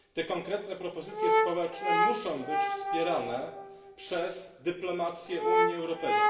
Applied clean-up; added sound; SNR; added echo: none; Brass instrument; -3 dB; reverberation time 0.9 s.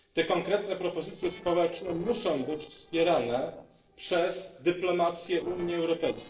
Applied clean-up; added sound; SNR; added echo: neural separator model SepFormer DNS4.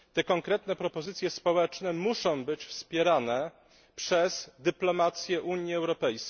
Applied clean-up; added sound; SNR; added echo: none; none; none; none.